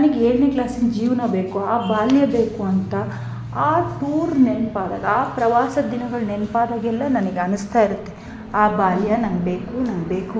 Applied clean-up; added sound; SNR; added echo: none; none; none; none.